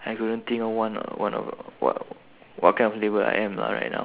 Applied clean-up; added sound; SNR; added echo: none; none; none; none.